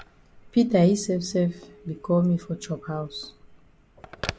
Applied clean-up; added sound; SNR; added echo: none; Telephone; 17 dB; none.